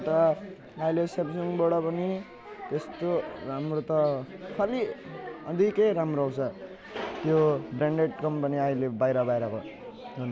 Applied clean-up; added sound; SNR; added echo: none; none; none; none.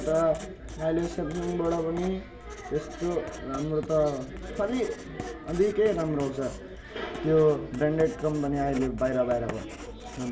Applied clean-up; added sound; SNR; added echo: none; Writing; 14 dB; reverberation time 0.5 s.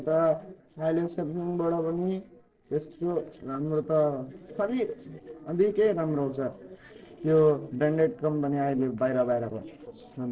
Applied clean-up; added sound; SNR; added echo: neural separator model SepFormer DNS4.